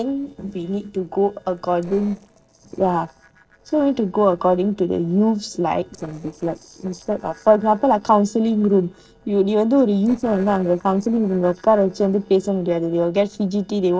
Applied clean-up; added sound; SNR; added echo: neural separator model SepFormer DNS4.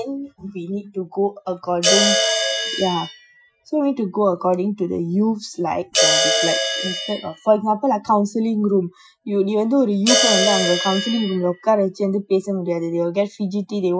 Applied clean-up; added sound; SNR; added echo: classical method Wiener filter.